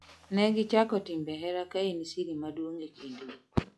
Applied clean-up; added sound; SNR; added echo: classical method log-MMSE.